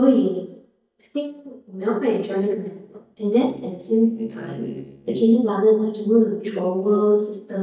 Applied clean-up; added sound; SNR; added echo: neural mask model DeepFilterNet 3.